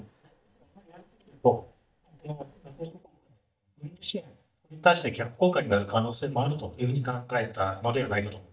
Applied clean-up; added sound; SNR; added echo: neural mask model DeepFilterNet 3.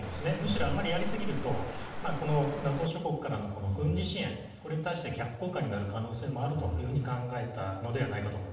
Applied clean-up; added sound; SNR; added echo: none; Cricket; -4 dB; reverberation time 0.8 s.